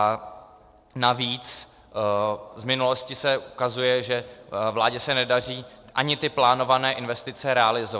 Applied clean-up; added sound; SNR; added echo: none; none; none; none.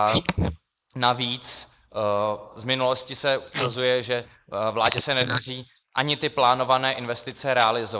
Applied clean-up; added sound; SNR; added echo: neural mask model Resemble Enhance denoiser.